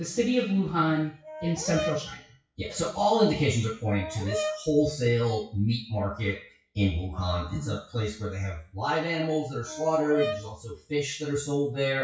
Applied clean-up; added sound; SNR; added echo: classical method WPE with log-MMSE.